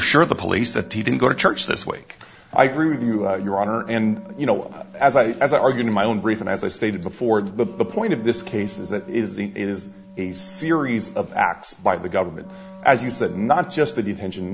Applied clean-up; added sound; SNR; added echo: none; Wind instrument, woodwind instrument; 20 dB; none.